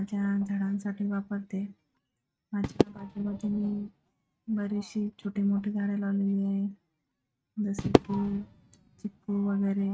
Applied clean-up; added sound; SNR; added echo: neural mask model RNNoise.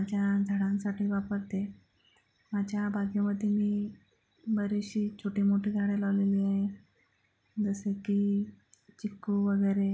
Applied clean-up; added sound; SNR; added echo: none; none; none; none.